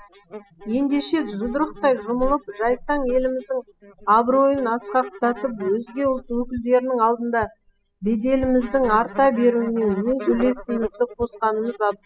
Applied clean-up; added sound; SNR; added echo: classical method spectral subtraction.